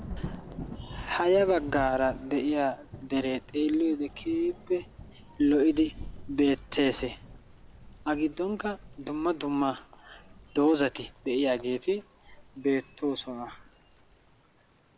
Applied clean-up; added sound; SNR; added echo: none; Thunder / Rain; 16 dB; none.